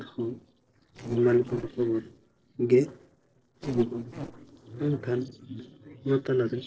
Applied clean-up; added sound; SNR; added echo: neural separator model SepFormer DNS4.